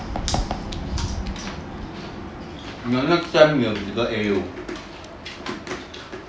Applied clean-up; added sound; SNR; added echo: none; none; none; none.